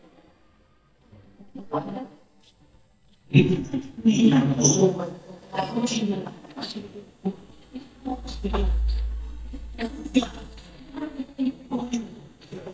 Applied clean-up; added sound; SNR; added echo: neural mask model DeepFilterNet 3.